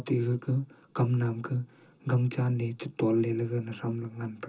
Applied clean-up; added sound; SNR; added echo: none; none; none; reverberation time 0.2 s.